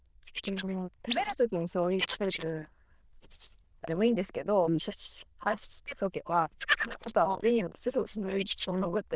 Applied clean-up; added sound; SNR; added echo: neural diffusion model UNIVERSE++.